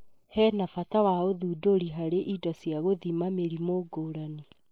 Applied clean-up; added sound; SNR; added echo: neural mask model Resemble Enhance denoiser.